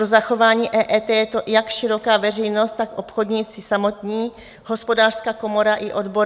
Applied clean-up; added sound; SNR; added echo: none; none; none; none.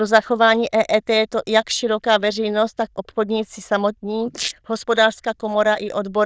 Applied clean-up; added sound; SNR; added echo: neural diffusion model UNIVERSE++.